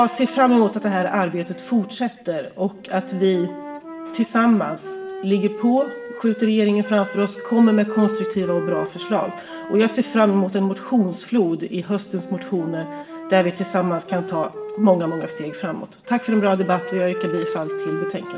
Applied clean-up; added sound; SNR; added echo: none; Wind instrument, woodwind instrument; 12 dB; reverberation time 1.5 s.